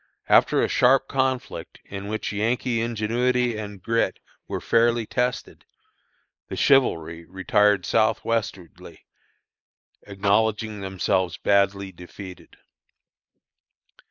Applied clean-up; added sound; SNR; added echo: neural mask model Resemble Enhance denoiser.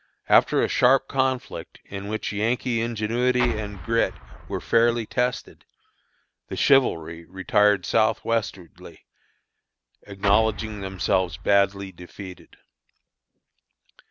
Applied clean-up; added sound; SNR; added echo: none; Explosion; 8 dB; none.